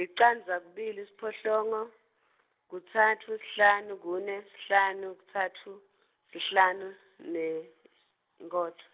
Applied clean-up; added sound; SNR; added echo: none; none; none; none.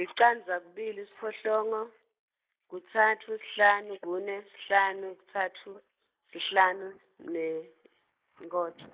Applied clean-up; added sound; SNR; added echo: neural mask model Resemble Enhance denoiser.